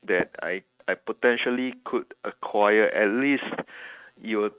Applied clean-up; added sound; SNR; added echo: neural mask model RNNoise.